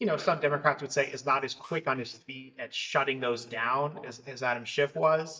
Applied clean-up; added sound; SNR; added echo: neural mask model DeepFilterNet 3.